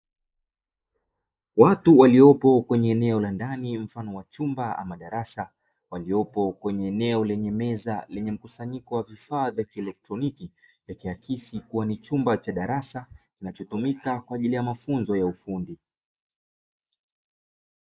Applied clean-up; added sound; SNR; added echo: neural mask model Resemble Enhance denoiser.